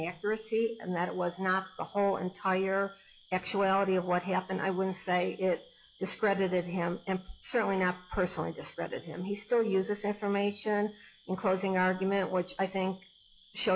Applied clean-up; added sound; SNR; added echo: classical method log-MMSE.